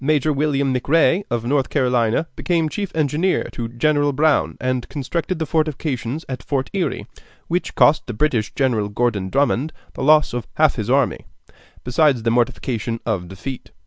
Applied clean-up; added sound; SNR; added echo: none; none; none; none.